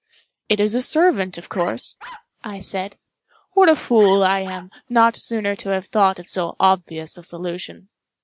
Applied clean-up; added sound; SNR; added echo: neural mask model RNNoise.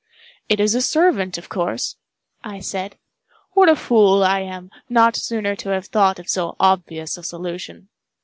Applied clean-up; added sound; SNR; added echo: none; none; none; none.